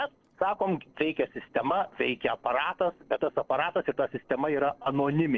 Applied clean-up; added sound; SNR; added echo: neural separator model SepFormer DNS4.